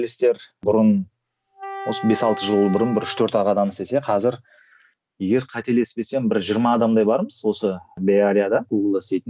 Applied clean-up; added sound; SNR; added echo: none; Wind instrument, woodwind instrument; 13 dB; none.